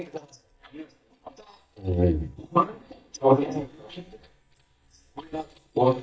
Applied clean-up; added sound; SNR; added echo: neural mask model DeepFilterNet 3.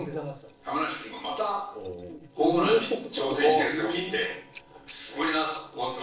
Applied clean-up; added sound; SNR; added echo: neural separator model SepFormer DNS4.